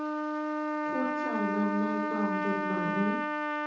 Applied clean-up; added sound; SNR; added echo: none; Trumpet; -2 dB; reverberation time 0.6 s.